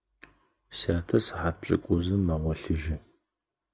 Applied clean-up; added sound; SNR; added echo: none; none; none; none.